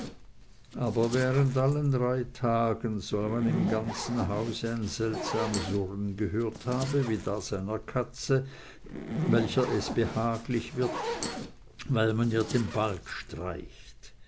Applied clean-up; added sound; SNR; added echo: none; Zipper (clothing); 8 dB; none.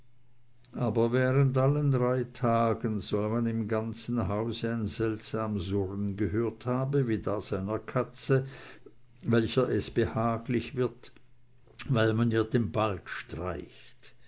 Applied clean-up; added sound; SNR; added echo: none; none; none; none.